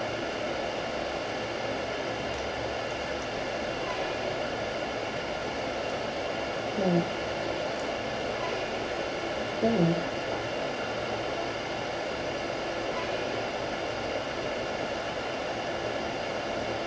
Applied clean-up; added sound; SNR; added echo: none; Truck; 18 dB; reverberation time 0.2 s.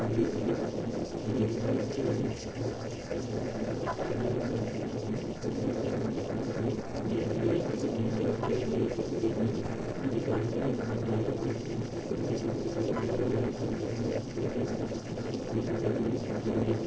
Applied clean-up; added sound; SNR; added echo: neural separator model SepFormer DNS4.